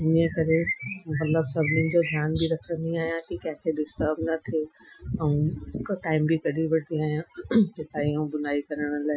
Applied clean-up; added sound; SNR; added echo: classical method Wiener filter.